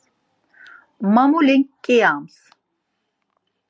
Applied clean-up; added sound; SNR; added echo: none; none; none; none.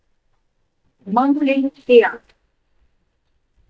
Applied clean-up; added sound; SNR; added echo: neural mask model DeepFilterNet 3.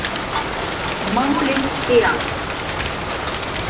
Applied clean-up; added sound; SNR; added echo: none; Rain; 0 dB; reverberation time 0.7 s.